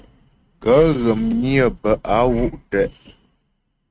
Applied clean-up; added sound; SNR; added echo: neural mask model RNNoise.